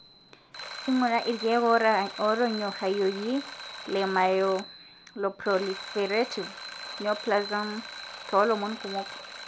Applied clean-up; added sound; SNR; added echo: none; Alarm; 12 dB; none.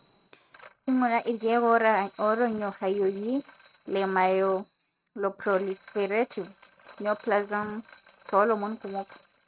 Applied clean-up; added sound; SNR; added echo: neural mask model RNNoise.